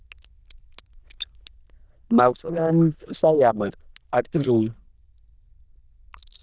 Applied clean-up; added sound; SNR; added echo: neural diffusion model UNIVERSE++.